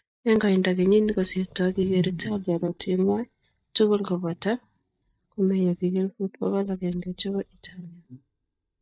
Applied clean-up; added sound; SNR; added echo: neural mask model DeepFilterNet 3.